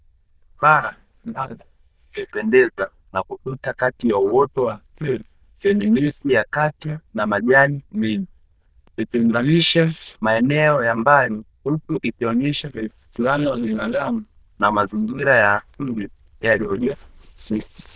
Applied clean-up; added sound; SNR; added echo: neural diffusion model UNIVERSE++.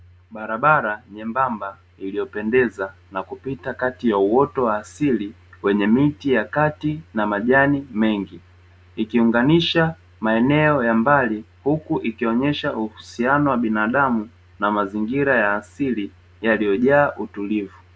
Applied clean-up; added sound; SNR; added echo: none; none; none; none.